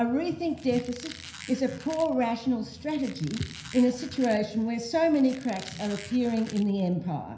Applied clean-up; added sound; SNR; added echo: none; Squeak; 19 dB; reverberation time 0.5 s.